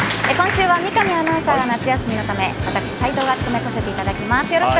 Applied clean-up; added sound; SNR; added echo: none; Mechanisms; 9 dB; none.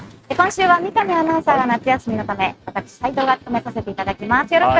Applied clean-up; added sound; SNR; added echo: neural mask model RNNoise.